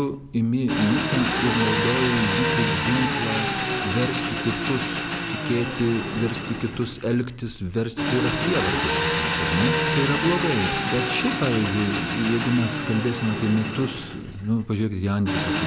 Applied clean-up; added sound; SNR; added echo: none; Engine; 1 dB; none.